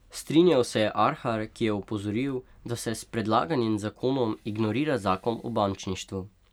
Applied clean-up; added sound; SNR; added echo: none; none; none; none.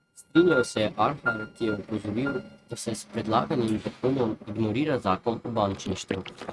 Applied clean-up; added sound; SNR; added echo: neural mask model RNNoise.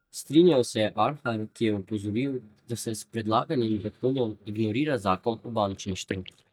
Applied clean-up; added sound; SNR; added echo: neural mask model DeepFilterNet 3.